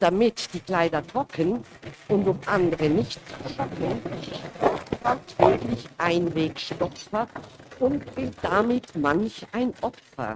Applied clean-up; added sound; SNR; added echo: neural mask model RNNoise.